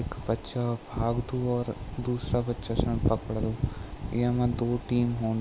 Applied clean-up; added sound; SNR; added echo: none; none; none; none.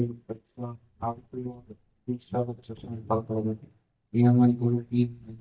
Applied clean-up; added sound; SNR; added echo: neural mask model DeepFilterNet 3.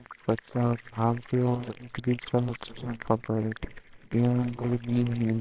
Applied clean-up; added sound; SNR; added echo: neural separator model SepFormer WHAMR!.